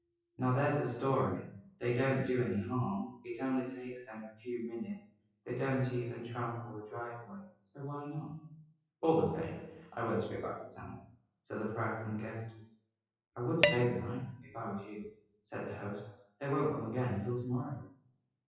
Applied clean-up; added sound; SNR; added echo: classical method WPE with log-MMSE.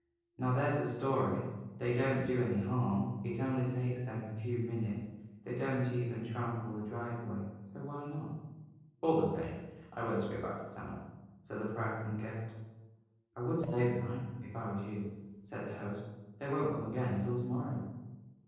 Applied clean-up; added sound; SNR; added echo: neural separator model SepFormer DNS4.